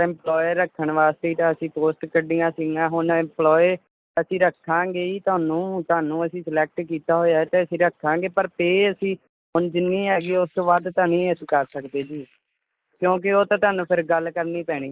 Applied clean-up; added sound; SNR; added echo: neural mask model Resemble Enhance denoiser.